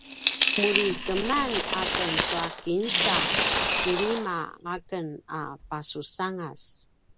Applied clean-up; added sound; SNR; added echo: none; Coin (dropping); -1 dB; none.